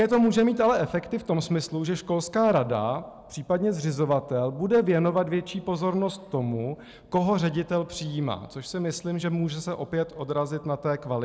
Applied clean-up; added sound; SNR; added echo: none; none; none; none.